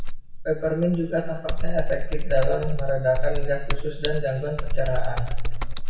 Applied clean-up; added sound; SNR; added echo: none; Computer keyboard; -5 dB; reverberation time 1.2 s.